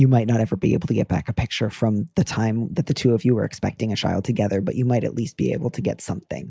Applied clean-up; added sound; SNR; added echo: none; none; none; none.